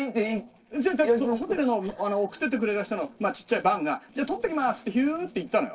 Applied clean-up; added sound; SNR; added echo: neural separator model SepFormer DNS4.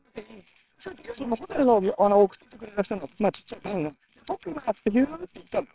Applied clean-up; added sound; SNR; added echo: neural separator model SepFormer WHAMR!.